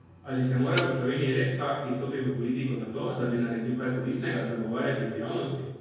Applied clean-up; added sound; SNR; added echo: none; Snare drum; 12 dB; reverberation time 1.3 s.